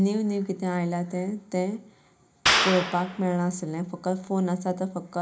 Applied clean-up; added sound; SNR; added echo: none; Clapping; 2 dB; reverberation time 0.4 s.